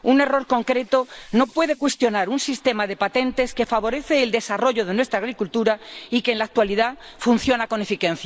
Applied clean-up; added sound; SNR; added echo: neural mask model Resemble Enhance denoiser.